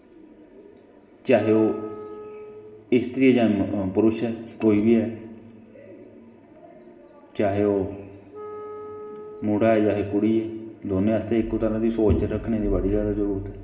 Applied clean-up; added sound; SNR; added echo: none; Wind instrument, woodwind instrument; 16 dB; reverberation time 2.1 s.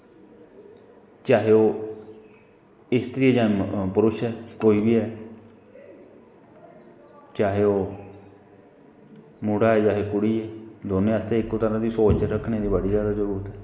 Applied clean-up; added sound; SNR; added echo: none; none; none; none.